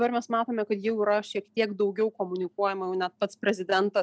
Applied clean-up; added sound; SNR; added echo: none; none; none; none.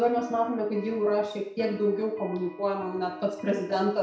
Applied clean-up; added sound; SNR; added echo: none; Electric guitar; 16 dB; reverberation time 0.6 s.